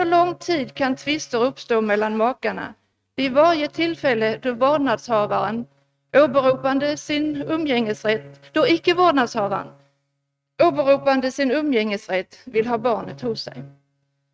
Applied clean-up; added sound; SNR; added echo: neural mask model RNNoise.